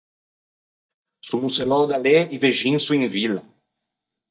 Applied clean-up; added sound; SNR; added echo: neural mask model DeepFilterNet 3.